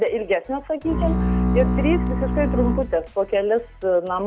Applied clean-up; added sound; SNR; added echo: none; Bowed string instrument; -1 dB; none.